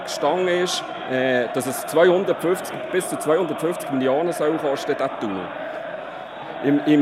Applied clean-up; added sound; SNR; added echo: none; Crowd; 8 dB; none.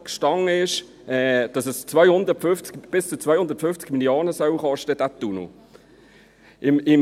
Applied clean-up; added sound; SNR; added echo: none; none; none; none.